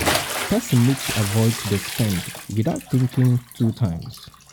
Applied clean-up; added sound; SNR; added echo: none; Bathtub (filling or washing) / Splash, splatter; 7 dB; none.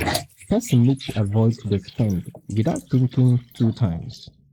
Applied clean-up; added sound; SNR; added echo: neural mask model Resemble Enhance denoiser.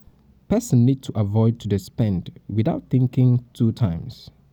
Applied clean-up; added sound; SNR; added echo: none; none; none; none.